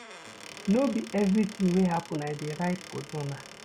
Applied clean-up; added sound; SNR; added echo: none; Squeak / Wood; 16 dB; none.